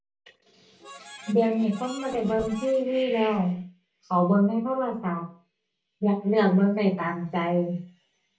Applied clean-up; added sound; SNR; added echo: none; Harmonica; 19 dB; reverberation time 0.4 s.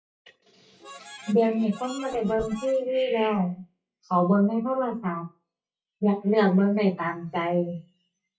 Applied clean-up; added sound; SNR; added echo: classical method WPE with log-MMSE.